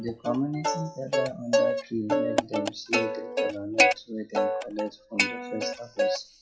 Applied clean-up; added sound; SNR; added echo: classical method WPE with log-MMSE.